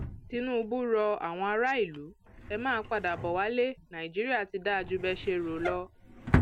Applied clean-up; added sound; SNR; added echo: none; Drawer open or close; 6 dB; none.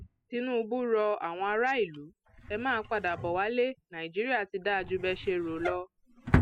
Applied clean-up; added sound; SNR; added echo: classical method spectral subtraction.